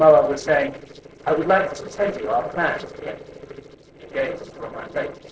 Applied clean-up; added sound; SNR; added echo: neural separator model SepFormer DNS4.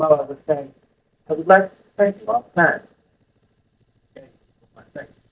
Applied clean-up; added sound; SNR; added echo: neural mask model DeepFilterNet 3.